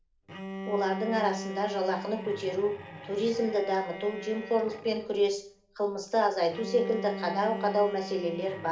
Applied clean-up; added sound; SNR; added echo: none; Bowed string instrument; 11 dB; reverberation time 0.4 s.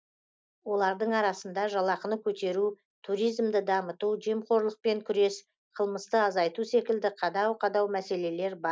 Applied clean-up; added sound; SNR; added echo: none; none; none; none.